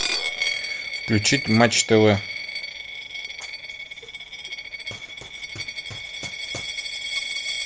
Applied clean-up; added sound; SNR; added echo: none; Coin (dropping); 5 dB; none.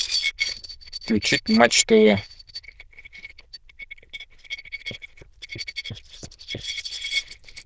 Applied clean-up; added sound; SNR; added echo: neural diffusion model UNIVERSE++.